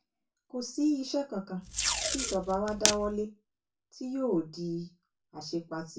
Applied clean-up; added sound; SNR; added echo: none; Packing tape, duct tape; -2 dB; reverberation time 0.2 s.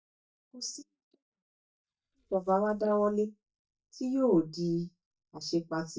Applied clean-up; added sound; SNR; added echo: neural mask model DeepFilterNet 3.